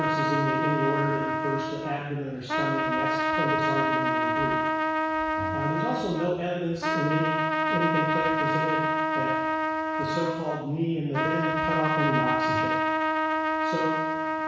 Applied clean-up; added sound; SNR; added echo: none; Trumpet; -4 dB; reverberation time 1.1 s.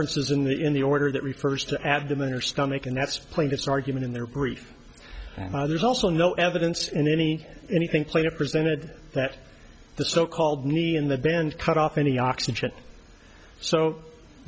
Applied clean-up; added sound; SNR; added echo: none; none; none; none.